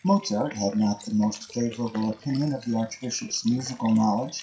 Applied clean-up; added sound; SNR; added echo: classical method WPE with log-MMSE.